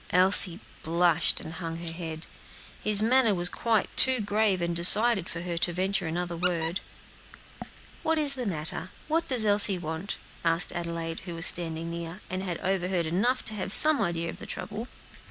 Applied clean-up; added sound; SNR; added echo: none; Squeak; 11 dB; none.